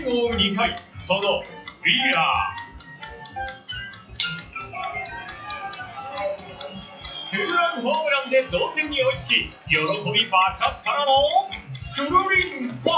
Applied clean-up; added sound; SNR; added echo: classical method WPE with log-MMSE.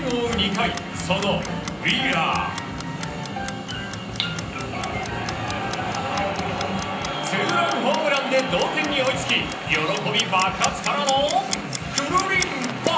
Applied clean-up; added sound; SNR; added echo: none; Clock; 10 dB; reverberation time 0.6 s.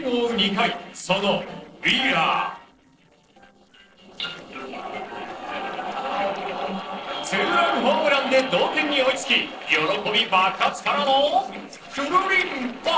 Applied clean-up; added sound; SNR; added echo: neural separator model SepFormer DNS4.